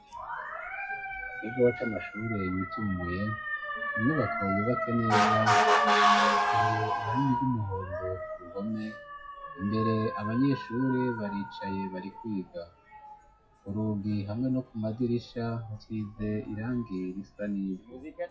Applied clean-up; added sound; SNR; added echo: classical method WPE with log-MMSE.